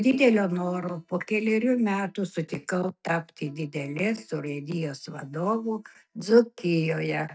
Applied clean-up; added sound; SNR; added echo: neural mask model DeepFilterNet 3.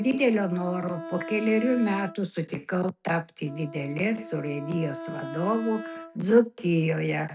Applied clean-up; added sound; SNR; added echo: none; Wind instrument, woodwind instrument; 13 dB; none.